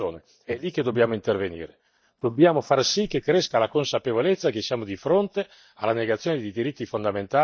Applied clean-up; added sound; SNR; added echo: neural mask model DeepFilterNet 3.